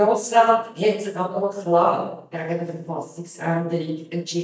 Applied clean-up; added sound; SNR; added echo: neural mask model DeepFilterNet 3.